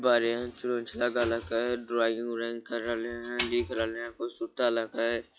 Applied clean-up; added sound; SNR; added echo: classical method log-MMSE.